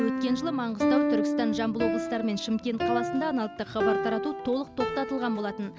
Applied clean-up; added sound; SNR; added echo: none; Piano; 0 dB; none.